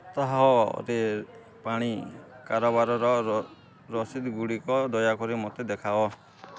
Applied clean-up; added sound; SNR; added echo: none; none; none; none.